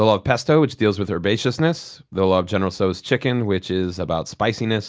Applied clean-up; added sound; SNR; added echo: none; none; none; none.